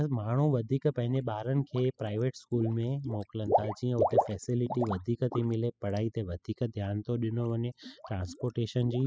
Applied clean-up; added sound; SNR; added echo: classical method spectral subtraction.